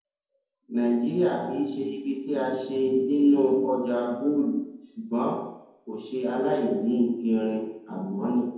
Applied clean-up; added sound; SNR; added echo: none; none; none; reverberation time 0.9 s.